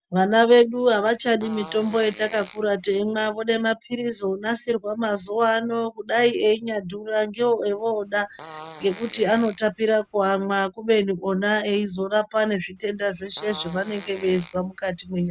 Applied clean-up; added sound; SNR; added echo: none; Fart; 18 dB; none.